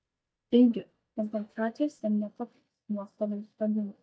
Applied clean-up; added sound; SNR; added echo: neural mask model DeepFilterNet 3.